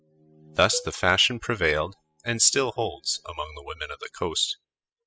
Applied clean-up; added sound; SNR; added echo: classical method spectral subtraction.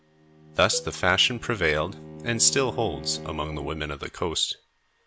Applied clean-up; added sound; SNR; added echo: none; Cowbell + Bowed string instrument; 15 dB; none.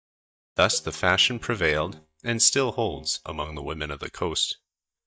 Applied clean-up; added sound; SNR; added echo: neural mask model DeepFilterNet 3.